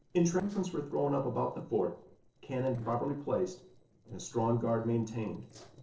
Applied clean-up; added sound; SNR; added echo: neural separator model SepFormer DNS4.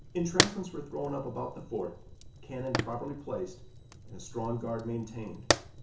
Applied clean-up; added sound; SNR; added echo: none; Fire; -1 dB; reverberation time 0.7 s.